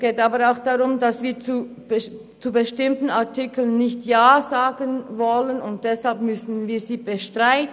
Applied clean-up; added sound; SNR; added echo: none; none; none; none.